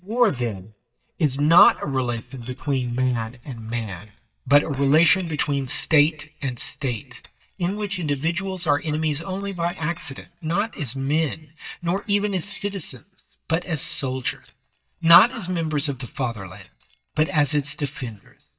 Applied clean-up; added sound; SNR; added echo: neural mask model DeepFilterNet 3.